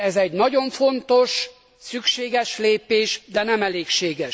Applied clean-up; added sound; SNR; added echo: none; none; none; none.